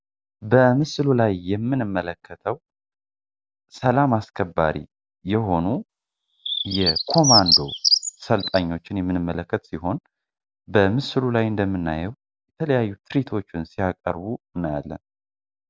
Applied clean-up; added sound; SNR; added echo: none; Bird; 0 dB; none.